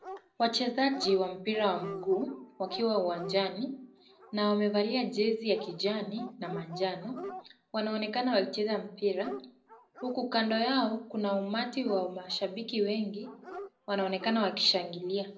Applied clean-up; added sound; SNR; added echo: none; Dog; 16 dB; reverberation time 0.5 s.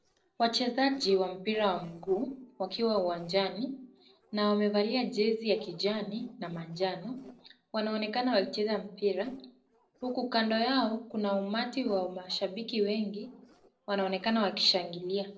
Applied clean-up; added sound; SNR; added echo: neural separator model SepFormer DNS4.